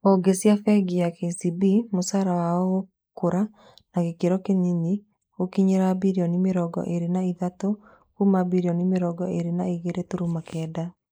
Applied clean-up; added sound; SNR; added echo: neural mask model Resemble Enhance denoiser.